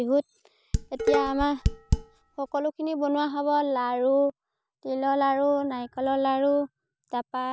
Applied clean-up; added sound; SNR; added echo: none; Dishes, pots, and pans; 1 dB; none.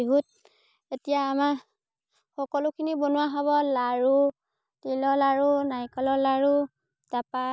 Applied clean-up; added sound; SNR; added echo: none; none; none; none.